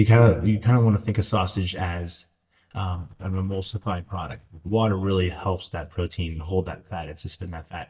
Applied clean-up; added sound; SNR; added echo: neural mask model DeepFilterNet 3.